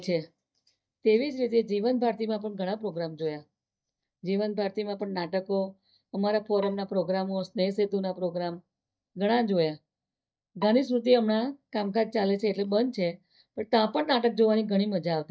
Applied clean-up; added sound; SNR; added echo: neural mask model DeepFilterNet 3.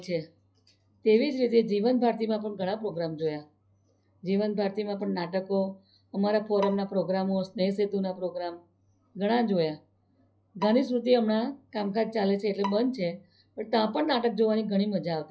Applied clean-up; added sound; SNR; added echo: classical method log-MMSE.